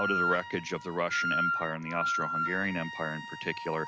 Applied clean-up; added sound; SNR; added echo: none; Wind instrument, woodwind instrument; 0 dB; none.